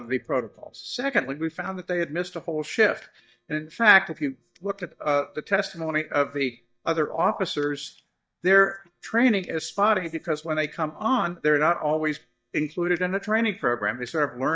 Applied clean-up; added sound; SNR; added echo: neural mask model DeepFilterNet 3.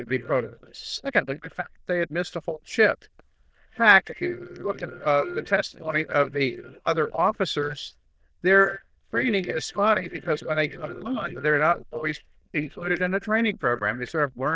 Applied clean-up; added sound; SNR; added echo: neural diffusion model UNIVERSE++.